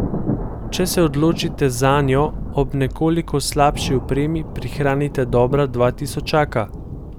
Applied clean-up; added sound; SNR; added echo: none; Thunder; 8 dB; none.